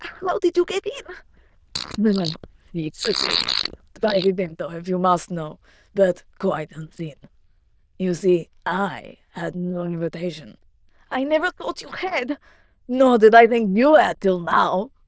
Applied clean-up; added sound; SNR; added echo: neural diffusion model UNIVERSE++.